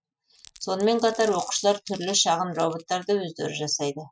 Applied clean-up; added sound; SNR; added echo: classical method Wiener filter.